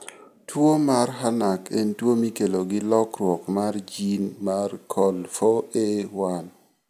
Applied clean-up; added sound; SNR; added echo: none; none; none; none.